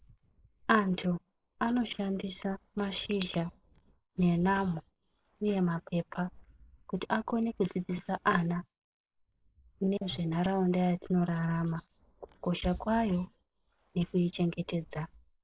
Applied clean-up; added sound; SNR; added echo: neural mask model Resemble Enhance denoiser.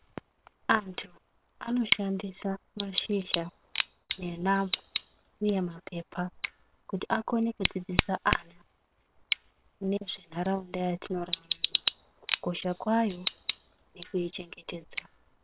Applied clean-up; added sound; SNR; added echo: neural separator model SepFormer WHAM!.